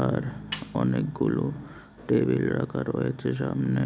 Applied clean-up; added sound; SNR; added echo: none; Bass guitar + Snare drum; 17 dB; none.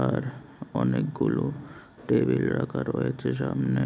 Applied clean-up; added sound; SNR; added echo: none; none; none; none.